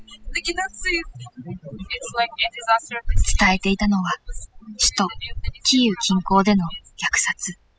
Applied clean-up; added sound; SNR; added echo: classical method spectral subtraction.